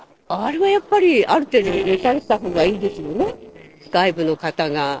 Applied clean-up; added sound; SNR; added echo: neural separator model SepFormer DNS4.